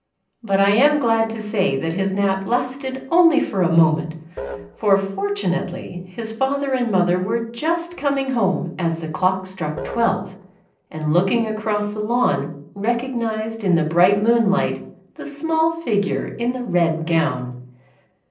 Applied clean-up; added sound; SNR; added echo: neural separator model SepFormer DNS4.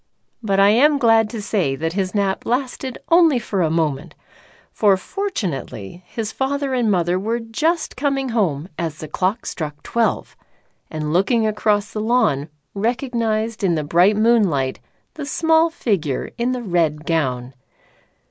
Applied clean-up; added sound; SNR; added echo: none; none; none; none.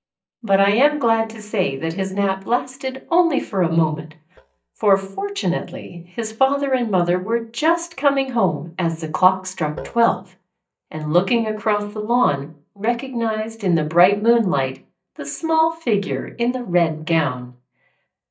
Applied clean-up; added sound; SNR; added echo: neural mask model DeepFilterNet 3.